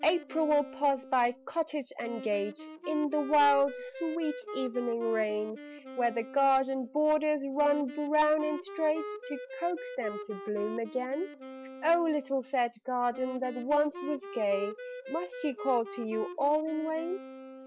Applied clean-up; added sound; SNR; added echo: none; Wind instrument, woodwind instrument; 13 dB; none.